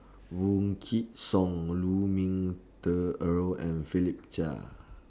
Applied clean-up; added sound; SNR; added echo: none; none; none; none.